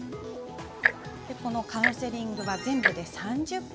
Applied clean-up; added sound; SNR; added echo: none; Tick-tock; 0 dB; none.